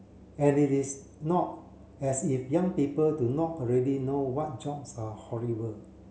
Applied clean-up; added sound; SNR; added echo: none; none; none; none.